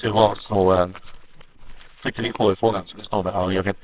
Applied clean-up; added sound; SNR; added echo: neural separator model SepFormer WHAMR!.